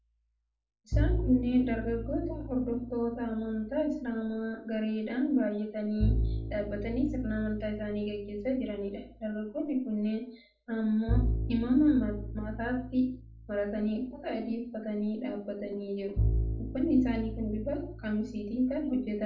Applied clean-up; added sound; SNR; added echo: none; Bowed string instrument; 4 dB; reverberation time 0.4 s.